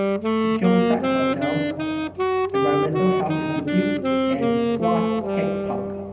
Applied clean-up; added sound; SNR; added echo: none; Wind instrument, woodwind instrument; -4 dB; reverberation time 2.3 s.